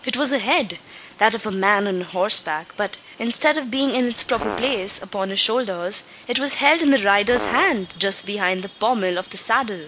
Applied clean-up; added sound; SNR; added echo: none; Fart; 10 dB; none.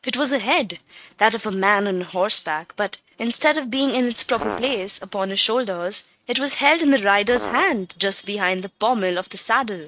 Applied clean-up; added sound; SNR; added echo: neural mask model RNNoise.